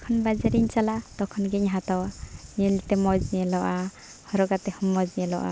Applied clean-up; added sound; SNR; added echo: none; none; none; none.